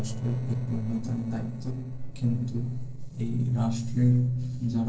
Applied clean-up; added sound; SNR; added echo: neural separator model SepFormer DNS4.